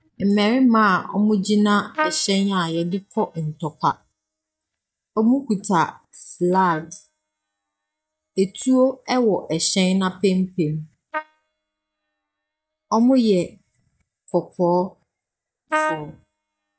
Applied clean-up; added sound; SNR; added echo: neural mask model DeepFilterNet 3.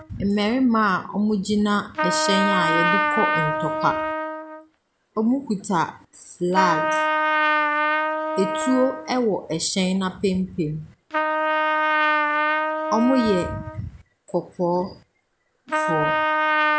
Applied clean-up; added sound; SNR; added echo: none; Trumpet; 0 dB; none.